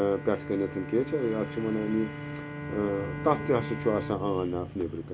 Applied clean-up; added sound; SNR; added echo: none; Bowed string instrument; 9 dB; none.